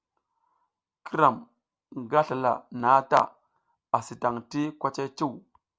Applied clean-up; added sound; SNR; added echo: none; none; none; none.